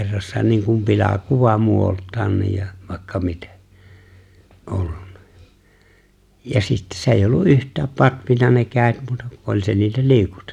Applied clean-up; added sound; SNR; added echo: none; none; none; none.